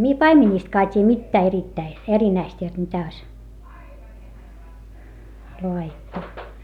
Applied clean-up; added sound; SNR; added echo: none; none; none; none.